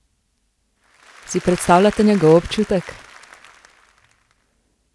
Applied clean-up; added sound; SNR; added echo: none; Applause / Crowd; 18 dB; none.